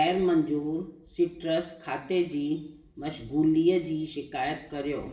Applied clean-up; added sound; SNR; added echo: none; none; none; reverberation time 0.7 s.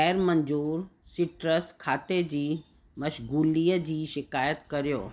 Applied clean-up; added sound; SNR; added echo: none; none; none; none.